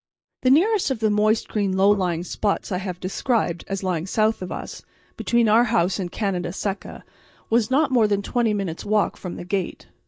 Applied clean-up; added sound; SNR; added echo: neural mask model DeepFilterNet 3.